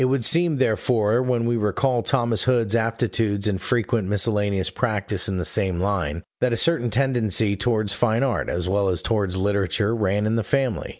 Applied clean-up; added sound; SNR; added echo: none; none; none; none.